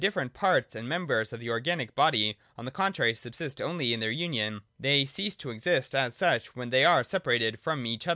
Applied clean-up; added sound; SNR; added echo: none; none; none; none.